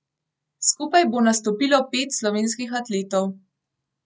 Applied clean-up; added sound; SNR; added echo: none; none; none; none.